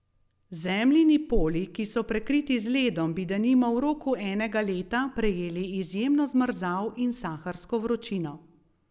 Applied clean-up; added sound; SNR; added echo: none; none; none; none.